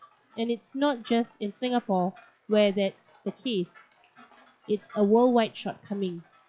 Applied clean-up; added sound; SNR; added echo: classical method log-MMSE.